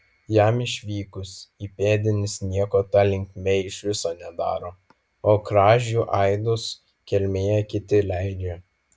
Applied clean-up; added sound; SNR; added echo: none; none; none; none.